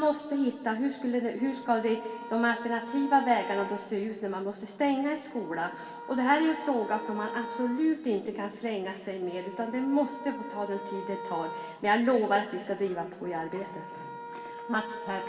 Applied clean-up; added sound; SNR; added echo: none; Wind instrument, woodwind instrument; 13 dB; reverberation time 2.0 s.